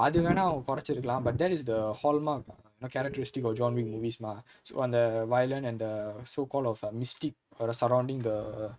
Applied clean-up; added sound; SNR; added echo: neural mask model RNNoise.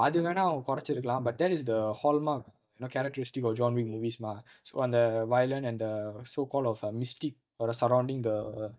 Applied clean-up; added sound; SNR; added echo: neural mask model DeepFilterNet 3.